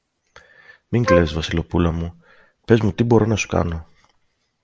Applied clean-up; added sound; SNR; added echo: none; Wind instrument, woodwind instrument; 0 dB; none.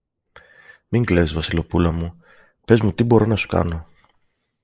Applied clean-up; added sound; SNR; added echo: neural mask model Resemble Enhance denoiser.